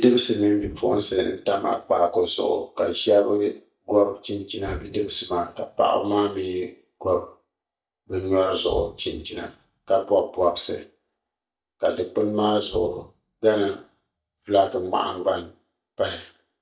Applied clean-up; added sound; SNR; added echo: neural mask model DeepFilterNet 3.